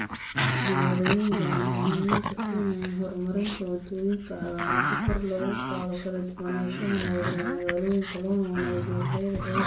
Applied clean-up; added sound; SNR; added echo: none; Growling; 1 dB; reverberation time 0.3 s.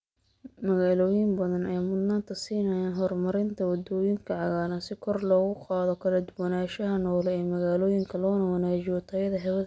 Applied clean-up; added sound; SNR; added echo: none; none; none; none.